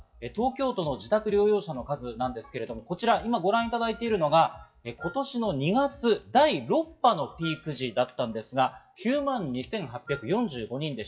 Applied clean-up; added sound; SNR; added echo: classical method WPE with log-MMSE.